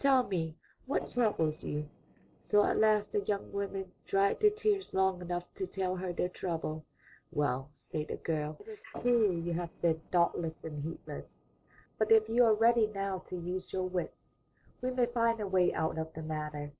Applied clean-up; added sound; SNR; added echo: neural separator model SepFormer DNS4.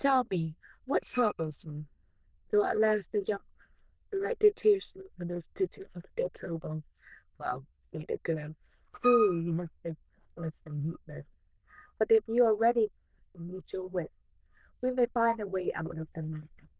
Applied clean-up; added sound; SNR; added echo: neural diffusion model UNIVERSE++.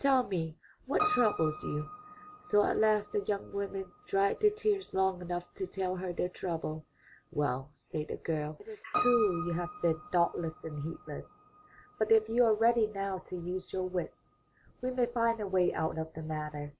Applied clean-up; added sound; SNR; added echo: none; Piano; 12 dB; none.